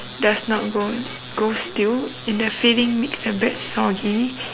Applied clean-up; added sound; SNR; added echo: none; Drum kit; 20 dB; none.